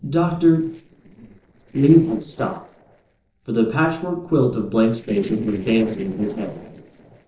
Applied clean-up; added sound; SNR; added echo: neural separator model SepFormer DNS4.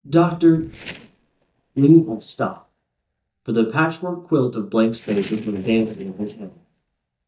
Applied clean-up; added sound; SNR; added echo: neural mask model DeepFilterNet 3.